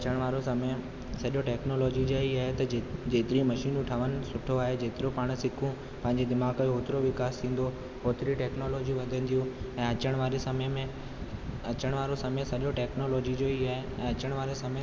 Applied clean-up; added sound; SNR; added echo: none; none; none; none.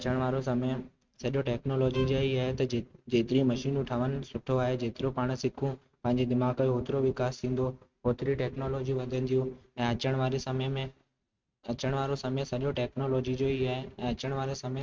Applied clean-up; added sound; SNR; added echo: neural mask model RNNoise.